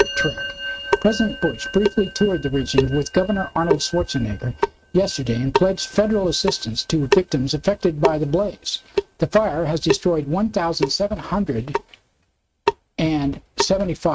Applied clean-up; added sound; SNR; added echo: neural mask model RNNoise.